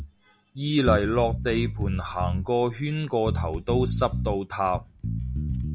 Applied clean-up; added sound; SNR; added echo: none; Bass guitar; 3 dB; none.